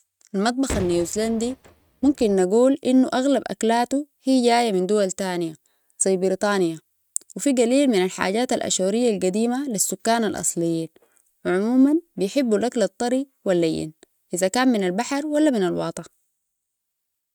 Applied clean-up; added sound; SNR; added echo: neural mask model RNNoise.